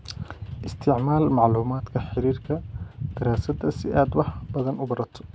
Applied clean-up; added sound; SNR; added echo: none; none; none; none.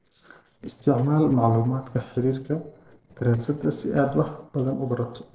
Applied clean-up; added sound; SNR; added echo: neural separator model SepFormer DNS4.